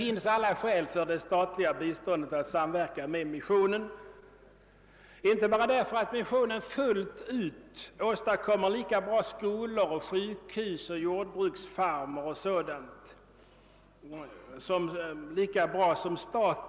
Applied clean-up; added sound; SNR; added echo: none; none; none; none.